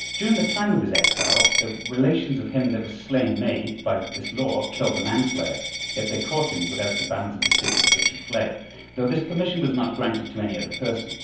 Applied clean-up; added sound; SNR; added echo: none; Coin (dropping); 2 dB; reverberation time 0.7 s.